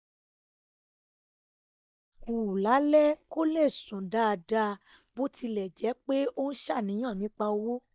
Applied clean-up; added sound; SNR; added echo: neural mask model DeepFilterNet 3.